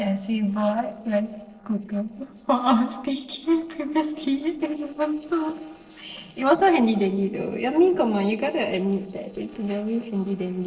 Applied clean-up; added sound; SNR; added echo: neural separator model SepFormer DNS4.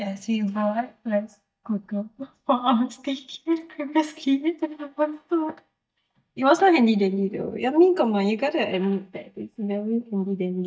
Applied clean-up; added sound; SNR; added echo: neural mask model DeepFilterNet 3.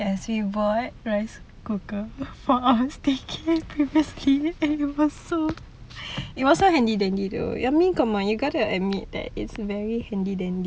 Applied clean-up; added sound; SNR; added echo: none; none; none; none.